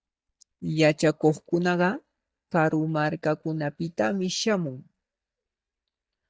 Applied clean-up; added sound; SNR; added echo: neural mask model DeepFilterNet 3.